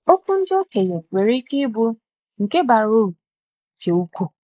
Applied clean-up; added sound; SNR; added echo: neural mask model Resemble Enhance denoiser.